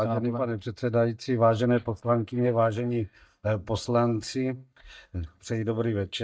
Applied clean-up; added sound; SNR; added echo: neural mask model DeepFilterNet 3.